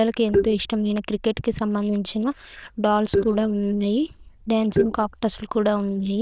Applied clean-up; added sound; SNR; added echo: neural diffusion model UNIVERSE++.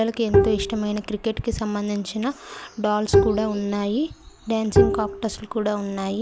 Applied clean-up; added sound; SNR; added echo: none; Bowed string instrument; -3 dB; none.